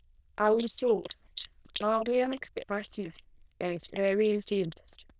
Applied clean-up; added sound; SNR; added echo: neural diffusion model UNIVERSE++.